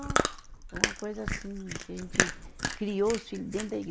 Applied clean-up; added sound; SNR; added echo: none; Chewing, mastication; -2 dB; none.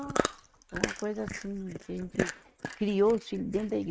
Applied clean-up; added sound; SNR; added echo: neural mask model RNNoise.